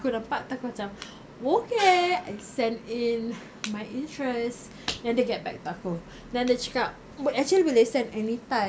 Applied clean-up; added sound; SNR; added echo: none; Gong; 12 dB; none.